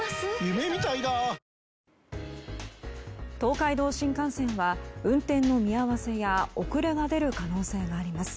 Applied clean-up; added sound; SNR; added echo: none; none; none; none.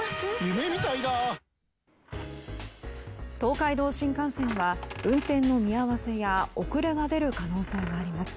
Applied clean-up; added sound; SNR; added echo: none; Coin (dropping); 17 dB; none.